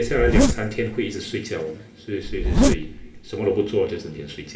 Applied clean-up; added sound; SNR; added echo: none; Zipper (clothing); -4 dB; reverberation time 2.8 s.